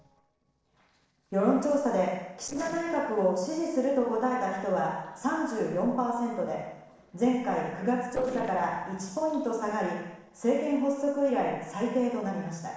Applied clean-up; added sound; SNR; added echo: neural separator model SepFormer DNS4.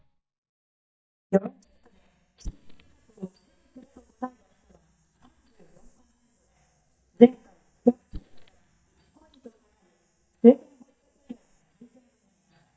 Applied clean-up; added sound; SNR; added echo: neural mask model DeepFilterNet 3.